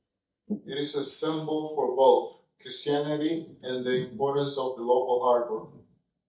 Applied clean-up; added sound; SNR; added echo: neural mask model DeepFilterNet 3.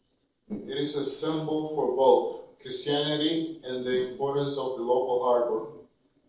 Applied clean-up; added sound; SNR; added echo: neural separator model SepFormer DNS4.